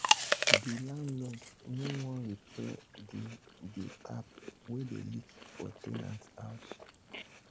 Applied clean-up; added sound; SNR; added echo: none; Chewing, mastication; -4 dB; none.